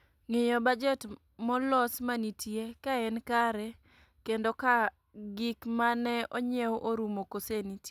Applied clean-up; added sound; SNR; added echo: none; none; none; none.